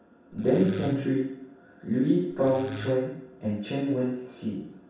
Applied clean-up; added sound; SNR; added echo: none; Wood; 12 dB; reverberation time 0.7 s.